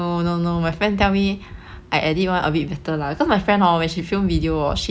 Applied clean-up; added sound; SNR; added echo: none; none; none; none.